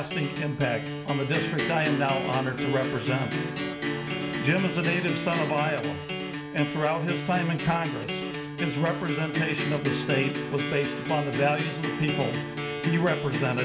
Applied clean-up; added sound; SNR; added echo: none; Acoustic guitar; 2 dB; reverberation time 1.2 s.